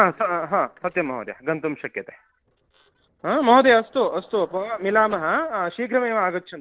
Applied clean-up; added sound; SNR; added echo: neural separator model SepFormer DNS4.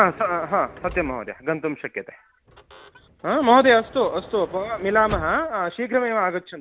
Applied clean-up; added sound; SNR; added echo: none; Sliding door / Motor vehicle (road); 18 dB; none.